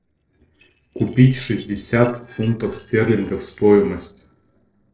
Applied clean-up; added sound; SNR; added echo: neural separator model SepFormer DNS4.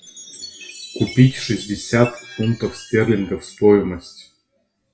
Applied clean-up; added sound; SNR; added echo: classical method WPE with log-MMSE.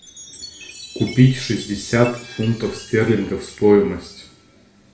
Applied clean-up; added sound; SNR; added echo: none; Chime; 20 dB; reverberation time 0.4 s.